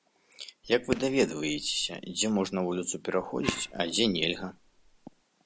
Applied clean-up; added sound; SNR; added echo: none; Fireworks; 12 dB; none.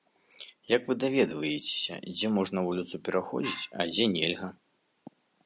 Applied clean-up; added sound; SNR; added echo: none; none; none; none.